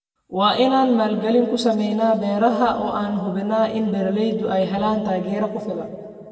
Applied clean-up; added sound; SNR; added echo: none; none; none; reverberation time 1.8 s.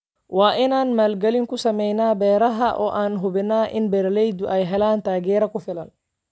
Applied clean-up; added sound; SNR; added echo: none; none; none; none.